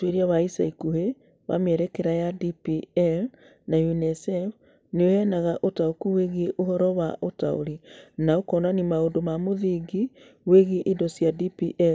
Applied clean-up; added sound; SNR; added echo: none; none; none; none.